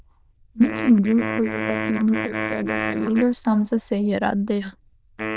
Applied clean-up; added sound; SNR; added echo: neural diffusion model UNIVERSE++.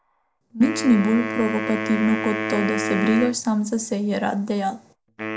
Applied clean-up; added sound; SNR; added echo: none; Wind instrument, woodwind instrument; 6 dB; none.